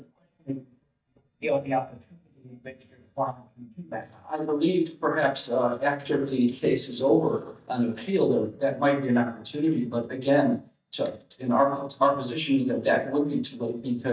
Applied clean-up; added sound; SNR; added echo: neural mask model DeepFilterNet 3.